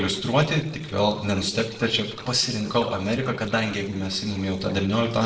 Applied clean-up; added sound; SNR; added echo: neural separator model SepFormer DNS4.